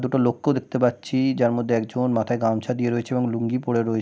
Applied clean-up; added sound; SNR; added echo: none; none; none; none.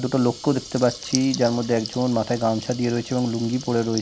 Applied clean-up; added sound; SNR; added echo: none; Water tap, faucet / Liquid; 14 dB; none.